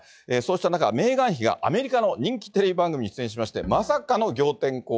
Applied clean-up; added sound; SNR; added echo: classical method log-MMSE.